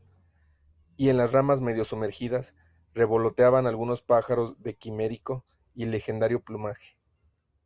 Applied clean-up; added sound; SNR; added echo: none; none; none; none.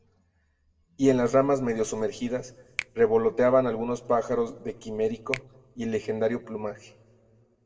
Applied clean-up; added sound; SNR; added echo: none; Finger snapping; 17 dB; reverberation time 1.0 s.